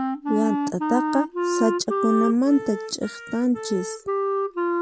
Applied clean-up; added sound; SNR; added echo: none; Wind instrument, woodwind instrument; 1 dB; none.